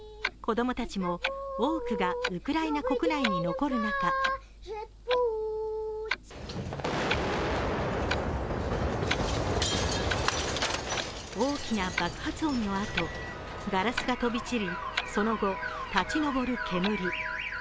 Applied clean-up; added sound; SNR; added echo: none; Clock; 11 dB; none.